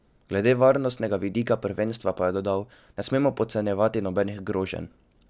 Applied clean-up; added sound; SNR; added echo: none; none; none; none.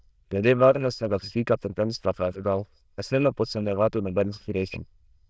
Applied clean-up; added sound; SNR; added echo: neural diffusion model UNIVERSE++.